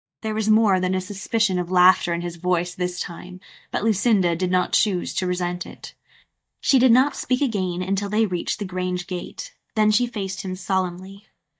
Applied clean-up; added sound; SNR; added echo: neural mask model DeepFilterNet 3.